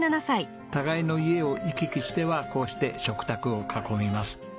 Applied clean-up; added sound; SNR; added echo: none; none; none; none.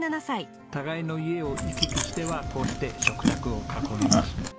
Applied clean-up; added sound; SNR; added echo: none; Chewing, mastication; -4 dB; none.